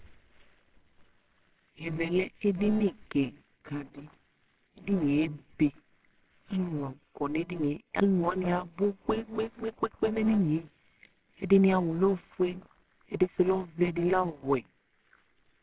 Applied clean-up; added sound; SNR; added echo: neural separator model SepFormer WHAMR!.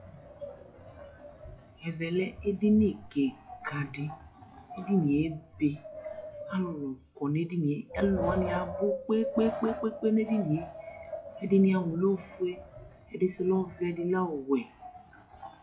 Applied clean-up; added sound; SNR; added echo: classical method WPE with log-MMSE.